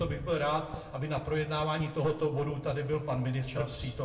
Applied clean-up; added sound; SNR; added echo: none; Fireworks; 14 dB; reverberation time 0.8 s.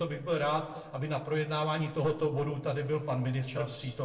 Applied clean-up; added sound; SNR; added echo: neural separator model SepFormer DNS4.